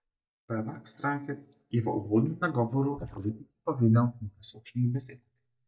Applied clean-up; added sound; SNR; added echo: neural mask model DeepFilterNet 3.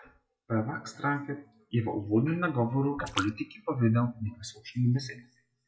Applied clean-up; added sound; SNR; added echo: classical method WPE with log-MMSE.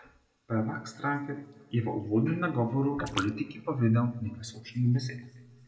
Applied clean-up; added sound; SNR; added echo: none; Splash, splatter; 17 dB; reverberation time 1.5 s.